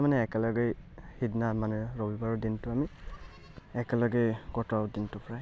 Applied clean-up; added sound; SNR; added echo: none; none; none; none.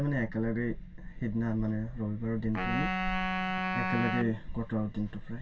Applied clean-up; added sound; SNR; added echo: none; Wind instrument, woodwind instrument; 2 dB; reverberation time 0.1 s.